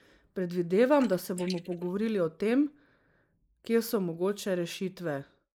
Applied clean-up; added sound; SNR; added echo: neural mask model Resemble Enhance denoiser.